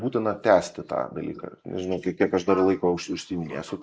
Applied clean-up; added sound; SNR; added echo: neural mask model Resemble Enhance denoiser.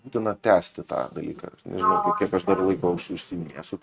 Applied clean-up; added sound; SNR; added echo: neural mask model RNNoise.